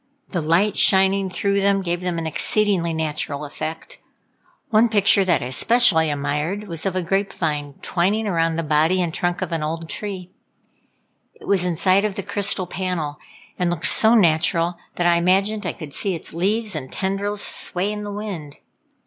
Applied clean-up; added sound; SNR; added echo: none; none; none; none.